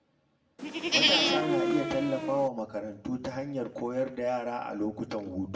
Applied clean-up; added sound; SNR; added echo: none; Livestock, farm animals, working animals; -4 dB; reverberation time 0.6 s.